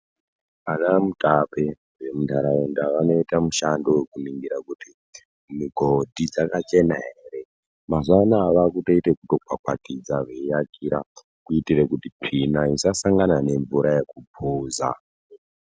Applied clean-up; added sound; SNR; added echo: none; none; none; none.